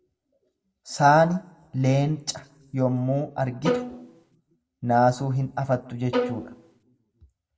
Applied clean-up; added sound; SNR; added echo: none; Bowed string instrument; 3 dB; reverberation time 0.3 s.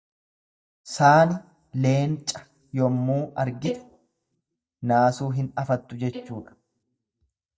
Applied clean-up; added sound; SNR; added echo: neural mask model DeepFilterNet 3.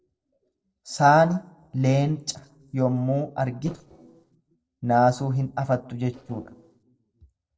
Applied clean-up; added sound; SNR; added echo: neural separator model SepFormer DNS4.